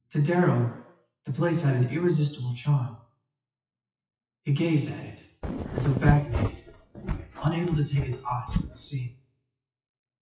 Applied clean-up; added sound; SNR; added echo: classical method WPE with log-MMSE.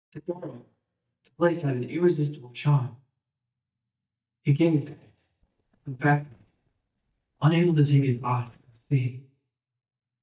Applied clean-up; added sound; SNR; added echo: neural mask model DeepFilterNet 3.